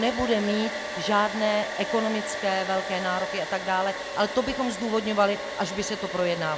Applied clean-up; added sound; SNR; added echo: none; Domestic sounds, home sounds; 6 dB; none.